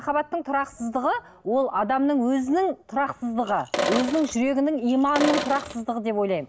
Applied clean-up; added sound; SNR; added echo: none; Sink (filling or washing); 5 dB; none.